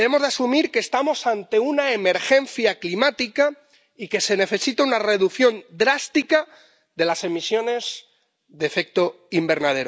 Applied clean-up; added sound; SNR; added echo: none; none; none; none.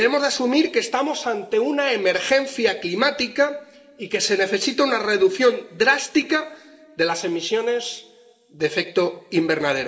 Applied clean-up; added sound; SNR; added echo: none; none; none; reverberation time 2.2 s.